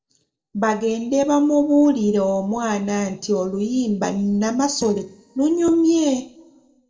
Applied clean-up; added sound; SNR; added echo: neural separator model SepFormer DNS4.